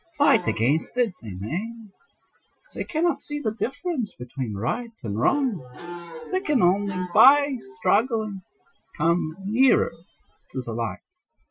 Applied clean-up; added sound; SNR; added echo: classical method Wiener filter.